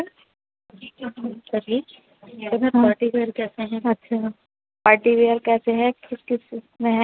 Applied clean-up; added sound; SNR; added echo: none; none; none; none.